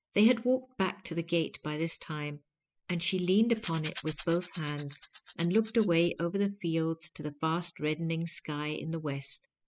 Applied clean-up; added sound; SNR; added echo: classical method spectral subtraction.